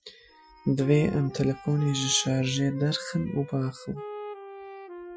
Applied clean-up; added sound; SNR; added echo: classical method Wiener filter.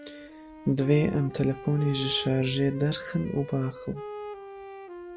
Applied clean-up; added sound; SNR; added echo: none; Wind instrument, woodwind instrument; 13 dB; none.